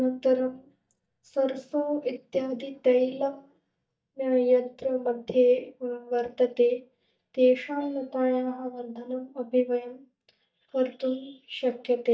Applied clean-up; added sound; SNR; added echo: neural mask model DeepFilterNet 3.